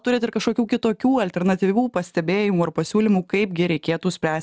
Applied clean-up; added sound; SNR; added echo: none; none; none; none.